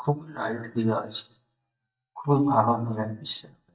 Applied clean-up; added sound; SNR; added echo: neural mask model DeepFilterNet 3.